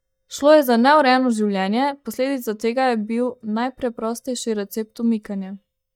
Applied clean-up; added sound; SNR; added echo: neural mask model DeepFilterNet 3.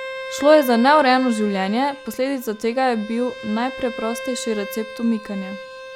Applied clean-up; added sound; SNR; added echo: none; Bowed string instrument; 13 dB; none.